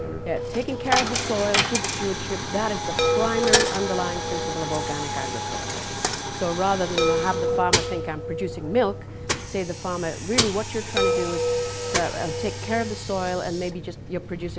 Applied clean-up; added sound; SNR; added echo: none; Coin (dropping) + Chime; -2 dB; none.